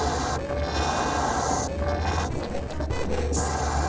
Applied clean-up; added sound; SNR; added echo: neural separator model SepFormer DNS4.